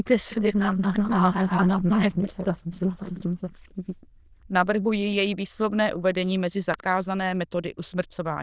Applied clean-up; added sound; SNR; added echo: neural diffusion model UNIVERSE++.